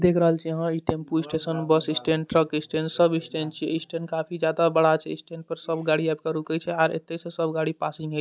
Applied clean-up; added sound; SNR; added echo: none; none; none; none.